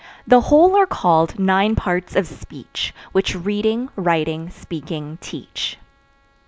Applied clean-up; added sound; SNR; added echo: none; none; none; none.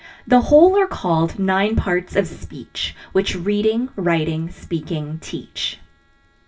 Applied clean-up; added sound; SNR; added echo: none; none; none; reverberation time 0.1 s.